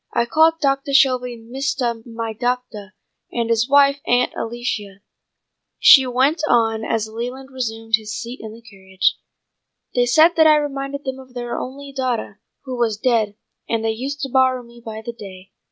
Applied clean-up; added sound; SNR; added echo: none; none; none; none.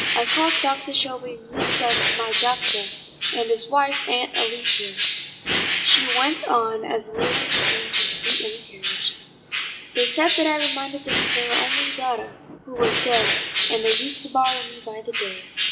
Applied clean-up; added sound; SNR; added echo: none; Bird; -3 dB; reverberation time 0.8 s.